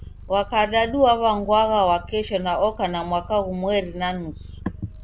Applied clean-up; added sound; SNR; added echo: none; Purr; 16 dB; none.